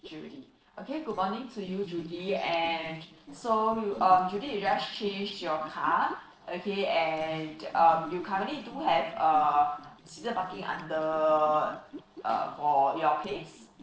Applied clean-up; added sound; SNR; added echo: neural separator model SepFormer DNS4.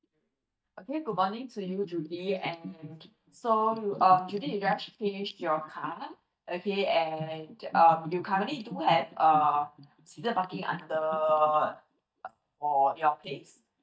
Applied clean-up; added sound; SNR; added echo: neural mask model DeepFilterNet 3.